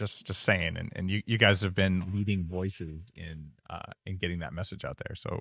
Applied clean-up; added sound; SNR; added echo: neural mask model DeepFilterNet 3.